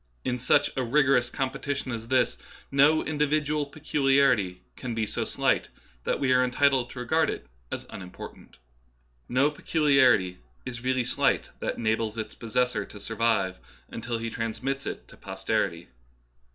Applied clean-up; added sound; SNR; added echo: none; none; none; none.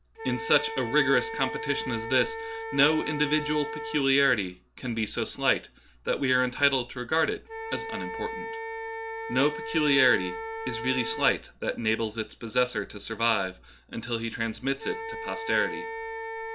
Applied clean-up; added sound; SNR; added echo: none; Wind instrument, woodwind instrument; 9 dB; none.